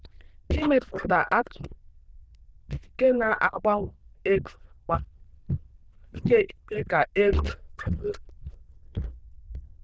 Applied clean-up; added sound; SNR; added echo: neural diffusion model UNIVERSE++.